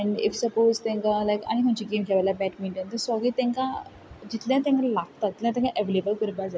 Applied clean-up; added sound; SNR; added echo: none; none; none; none.